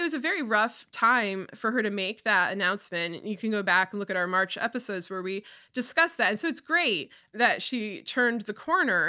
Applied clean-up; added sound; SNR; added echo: none; none; none; none.